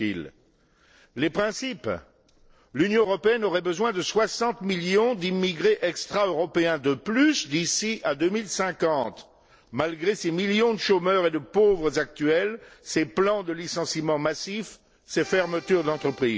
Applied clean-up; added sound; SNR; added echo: neural separator model SepFormer DNS4.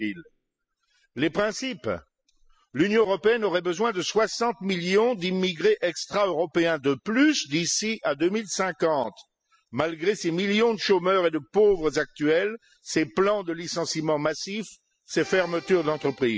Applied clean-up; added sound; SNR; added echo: classical method spectral subtraction.